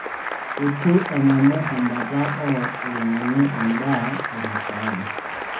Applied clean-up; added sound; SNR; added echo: none; Applause; 6 dB; reverberation time 0.4 s.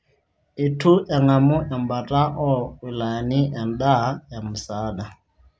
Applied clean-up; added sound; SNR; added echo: none; none; none; none.